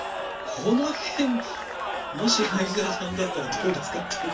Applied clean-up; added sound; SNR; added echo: none; Crowd / Cheering; 4 dB; reverberation time 0.2 s.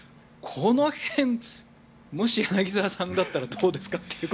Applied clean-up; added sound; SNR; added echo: none; none; none; none.